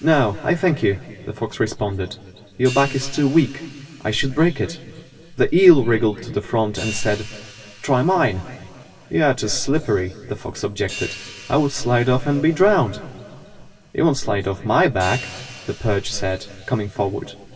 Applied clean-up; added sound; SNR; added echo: none; Hi-hat; 20 dB; reverberation time 2.5 s.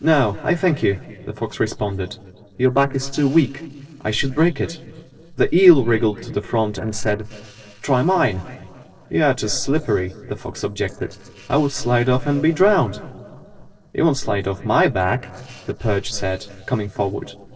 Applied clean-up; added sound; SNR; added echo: neural separator model SepFormer DNS4.